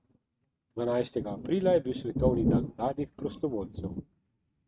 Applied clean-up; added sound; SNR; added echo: neural mask model RNNoise.